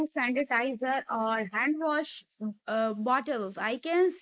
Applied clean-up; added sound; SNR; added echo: neural mask model Resemble Enhance denoiser.